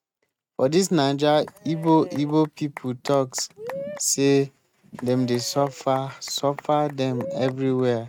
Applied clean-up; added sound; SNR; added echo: neural mask model RNNoise.